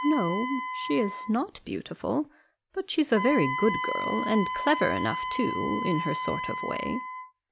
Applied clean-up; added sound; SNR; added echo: none; Wind instrument, woodwind instrument; 5 dB; none.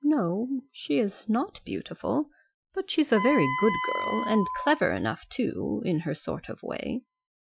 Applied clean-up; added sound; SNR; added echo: classical method Wiener filter.